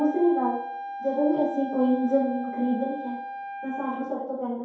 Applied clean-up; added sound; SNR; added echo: none; Wind instrument, woodwind instrument; 9 dB; reverberation time 2.4 s.